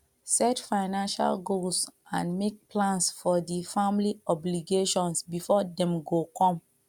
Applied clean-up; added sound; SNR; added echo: none; none; none; none.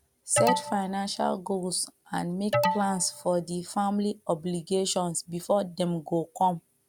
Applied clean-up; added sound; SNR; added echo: none; Alarm; 1 dB; none.